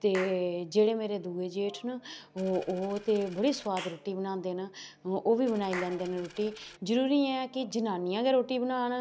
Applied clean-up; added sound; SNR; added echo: none; Coin (dropping) + Clapping / Chirp, tweet; 19 dB; none.